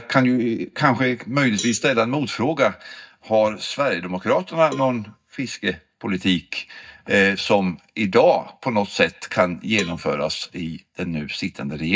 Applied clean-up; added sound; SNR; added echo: neural mask model DeepFilterNet 3.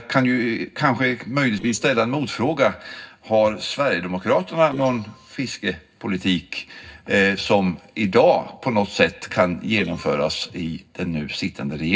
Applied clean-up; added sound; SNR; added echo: neural separator model SepFormer DNS4.